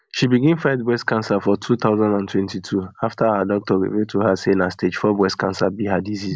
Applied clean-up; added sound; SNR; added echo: none; none; none; none.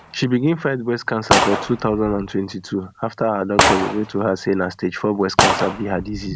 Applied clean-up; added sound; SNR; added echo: none; Gunshot, gunfire; 2 dB; none.